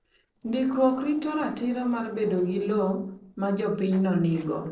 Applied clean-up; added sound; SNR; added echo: neural separator model SepFormer DNS4.